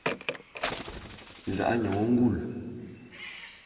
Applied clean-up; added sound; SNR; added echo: none; Bird; 9 dB; reverberation time 2.4 s.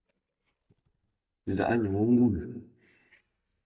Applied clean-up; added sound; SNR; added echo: neural mask model DeepFilterNet 3.